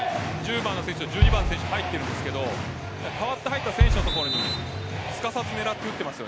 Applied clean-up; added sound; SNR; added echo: none; Bass drum; -1 dB; none.